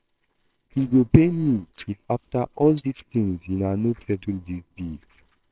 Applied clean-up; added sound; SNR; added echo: neural separator model SepFormer WHAMR!.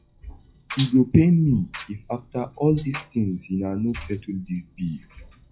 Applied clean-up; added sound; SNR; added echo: classical method WPE with log-MMSE.